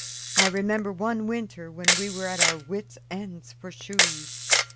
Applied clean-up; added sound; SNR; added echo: none; Camera; -3 dB; none.